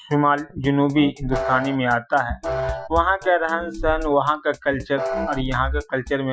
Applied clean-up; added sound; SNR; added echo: classical method Wiener filter.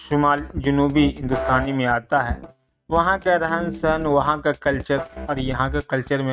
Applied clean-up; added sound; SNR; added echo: neural mask model RNNoise.